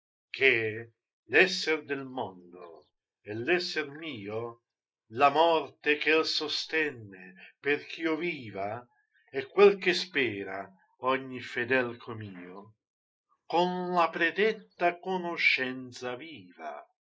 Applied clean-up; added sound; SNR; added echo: neural mask model Resemble Enhance denoiser.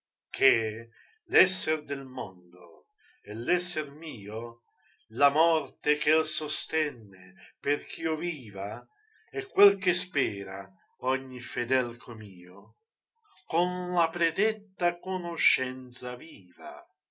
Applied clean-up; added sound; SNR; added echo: none; none; none; none.